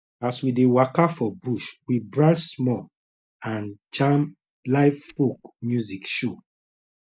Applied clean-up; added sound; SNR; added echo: neural mask model DeepFilterNet 3.